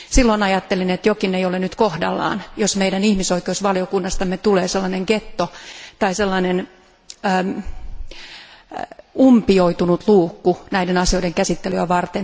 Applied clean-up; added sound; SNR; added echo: none; none; none; none.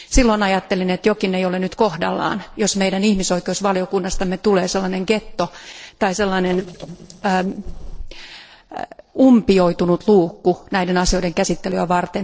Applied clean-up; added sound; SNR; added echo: neural separator model SepFormer DNS4.